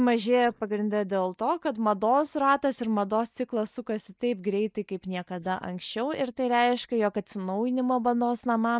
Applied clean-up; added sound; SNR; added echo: neural mask model Resemble Enhance denoiser.